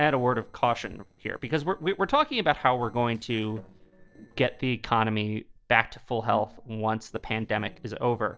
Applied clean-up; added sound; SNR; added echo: neural separator model SepFormer DNS4.